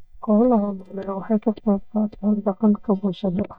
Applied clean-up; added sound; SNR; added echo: neural mask model DeepFilterNet 3.